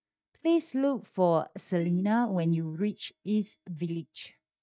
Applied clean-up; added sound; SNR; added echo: neural mask model DeepFilterNet 3.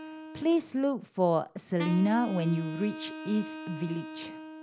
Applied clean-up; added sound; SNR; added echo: none; Wind instrument, woodwind instrument; 12 dB; none.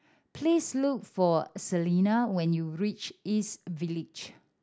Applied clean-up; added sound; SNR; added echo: none; none; none; none.